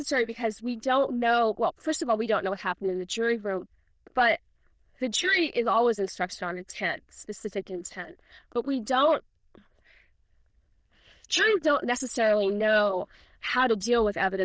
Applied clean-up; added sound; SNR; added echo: neural diffusion model UNIVERSE++.